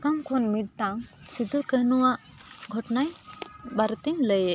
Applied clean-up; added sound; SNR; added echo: none; none; none; none.